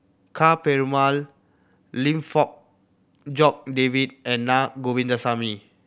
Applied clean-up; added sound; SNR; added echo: none; none; none; none.